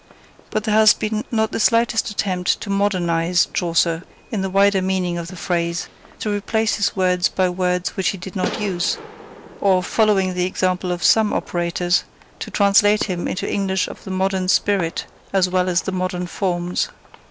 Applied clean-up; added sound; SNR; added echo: none; Fireworks; 20 dB; none.